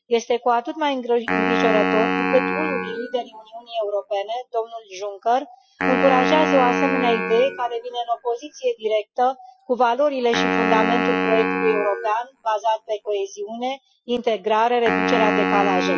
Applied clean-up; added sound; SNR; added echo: classical method Wiener filter.